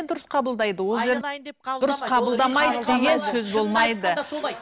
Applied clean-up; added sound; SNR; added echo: none; none; none; none.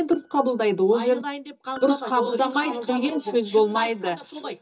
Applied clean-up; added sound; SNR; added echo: neural mask model DeepFilterNet 3.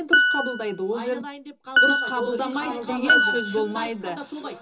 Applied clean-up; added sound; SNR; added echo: none; Piano; -4 dB; reverberation time 0.2 s.